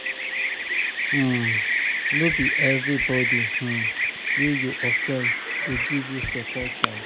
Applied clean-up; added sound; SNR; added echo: none; Bird vocalization, bird call, bird song; -3 dB; none.